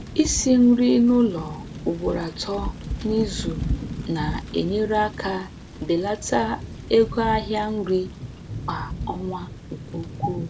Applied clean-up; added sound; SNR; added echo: none; Thunder / Rain; 9 dB; none.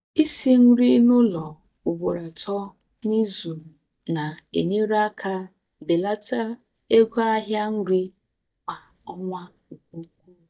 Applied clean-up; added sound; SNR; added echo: neural mask model DeepFilterNet 3.